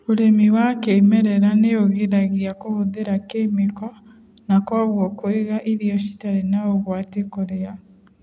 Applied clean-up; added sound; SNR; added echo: none; none; none; none.